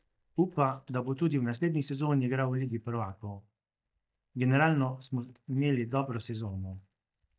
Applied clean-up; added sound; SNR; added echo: neural mask model DeepFilterNet 3.